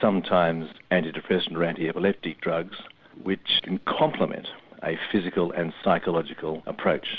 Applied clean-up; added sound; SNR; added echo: none; none; none; none.